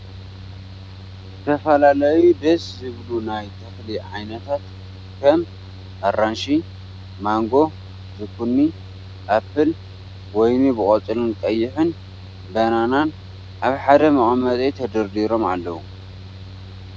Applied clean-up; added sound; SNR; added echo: none; Mechanical fan; 15 dB; none.